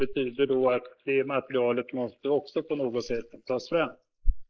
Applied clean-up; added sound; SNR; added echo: neural mask model Resemble Enhance denoiser.